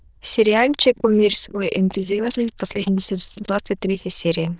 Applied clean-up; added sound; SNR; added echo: neural diffusion model UNIVERSE++.